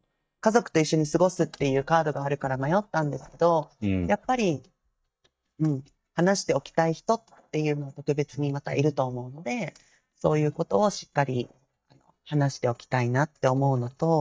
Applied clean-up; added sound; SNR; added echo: neural mask model DeepFilterNet 3.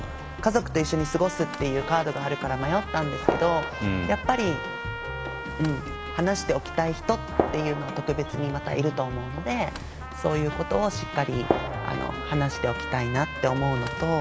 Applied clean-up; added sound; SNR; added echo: none; Trumpet + Gunshot, gunfire; 6 dB; none.